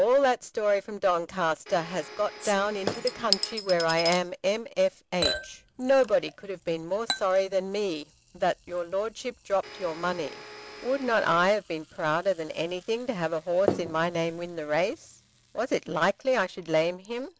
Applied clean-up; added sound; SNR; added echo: none; Domestic sounds, home sounds + Chink, clink / Liquid; 11 dB; none.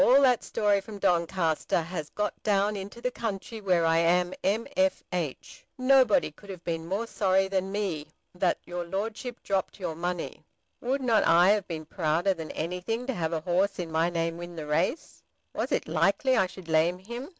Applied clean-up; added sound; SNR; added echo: none; none; none; none.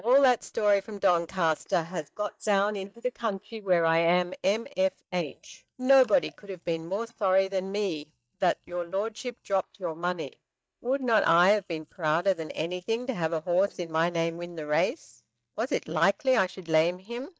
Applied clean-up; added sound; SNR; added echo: neural mask model DeepFilterNet 3.